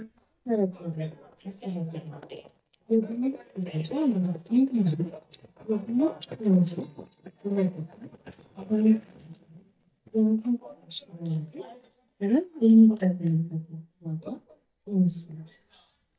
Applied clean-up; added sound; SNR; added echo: neural mask model DeepFilterNet 3.